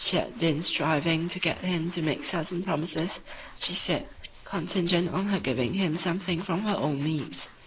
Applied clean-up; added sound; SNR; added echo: neural mask model Resemble Enhance denoiser.